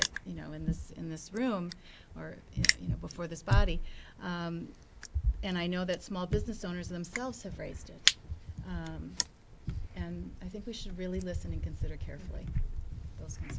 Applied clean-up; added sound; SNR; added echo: none; Crushing; 6 dB; none.